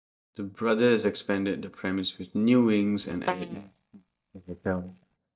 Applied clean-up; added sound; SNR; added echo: neural mask model DeepFilterNet 3.